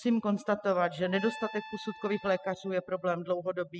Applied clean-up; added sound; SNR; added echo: classical method spectral subtraction.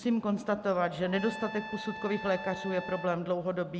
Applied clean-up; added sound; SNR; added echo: none; Trumpet; 12 dB; none.